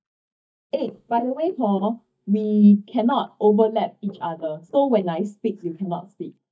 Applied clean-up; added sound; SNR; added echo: neural mask model DeepFilterNet 3.